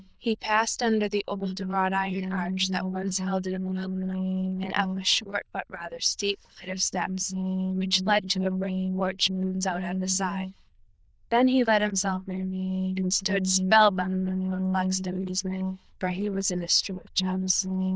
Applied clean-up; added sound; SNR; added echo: neural diffusion model UNIVERSE++.